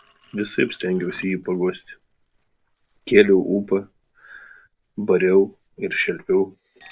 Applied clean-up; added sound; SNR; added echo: neural separator model SepFormer DNS4.